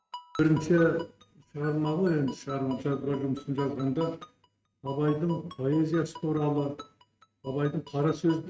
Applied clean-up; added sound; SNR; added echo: neural mask model RNNoise.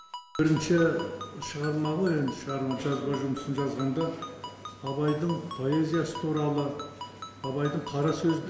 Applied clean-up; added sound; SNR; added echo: none; Ringtone; 13 dB; none.